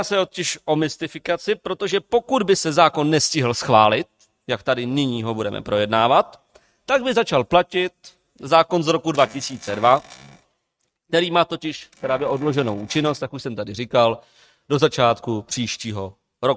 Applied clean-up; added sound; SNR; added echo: neural mask model RNNoise.